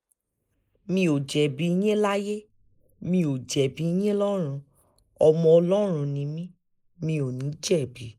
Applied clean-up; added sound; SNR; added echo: neural mask model Resemble Enhance denoiser.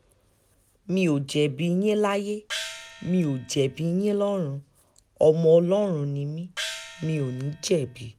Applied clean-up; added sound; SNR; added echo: none; Gong; 13 dB; none.